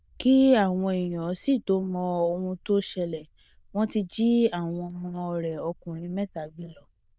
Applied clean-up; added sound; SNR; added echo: neural diffusion model UNIVERSE++.